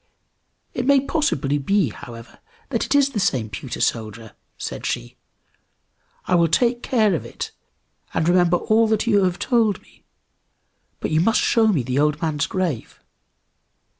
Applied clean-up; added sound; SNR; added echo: none; none; none; none.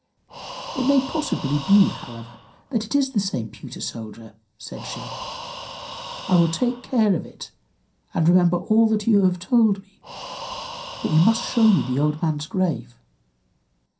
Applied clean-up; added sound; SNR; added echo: none; Breathing; 14 dB; reverberation time 0.3 s.